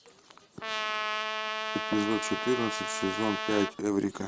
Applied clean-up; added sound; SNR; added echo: none; Trumpet; 2 dB; none.